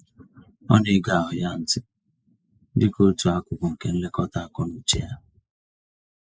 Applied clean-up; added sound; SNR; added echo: neural mask model Resemble Enhance denoiser.